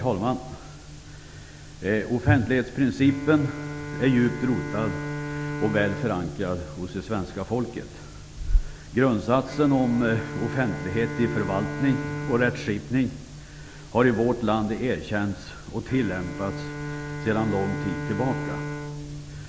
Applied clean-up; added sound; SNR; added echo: none; Bowed string instrument; 9 dB; none.